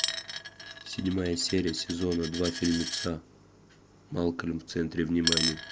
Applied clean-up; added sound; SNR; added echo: none; Coin (dropping); 5 dB; none.